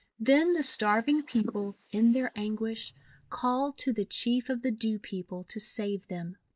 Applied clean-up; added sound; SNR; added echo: neural mask model Resemble Enhance denoiser.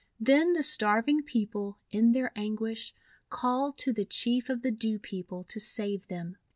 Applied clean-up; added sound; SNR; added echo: none; none; none; none.